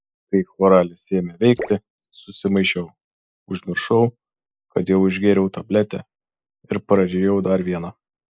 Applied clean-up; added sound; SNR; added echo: neural mask model Resemble Enhance denoiser.